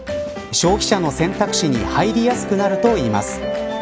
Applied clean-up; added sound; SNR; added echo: none; none; none; none.